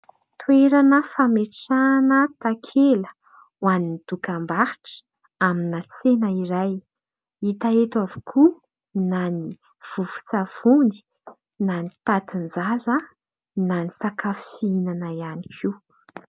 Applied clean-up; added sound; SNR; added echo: none; none; none; none.